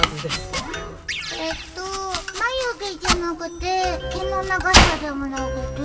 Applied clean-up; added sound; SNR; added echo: none; Domestic sounds, home sounds; -1 dB; reverberation time 2.9 s.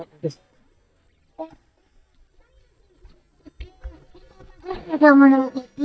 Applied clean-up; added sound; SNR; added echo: neural mask model DeepFilterNet 3.